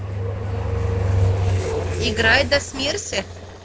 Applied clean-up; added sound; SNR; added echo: neural separator model SepFormer DNS4.